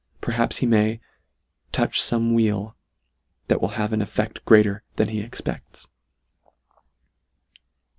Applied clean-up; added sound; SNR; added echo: none; none; none; none.